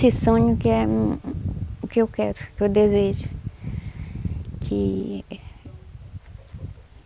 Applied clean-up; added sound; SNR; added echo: none; none; none; none.